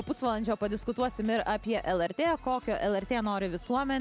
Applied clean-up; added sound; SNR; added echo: none; none; none; none.